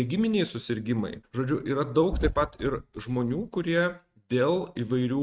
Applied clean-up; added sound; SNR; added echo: neural mask model RNNoise.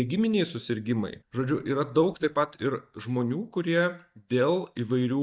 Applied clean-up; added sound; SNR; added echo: neural mask model DeepFilterNet 3.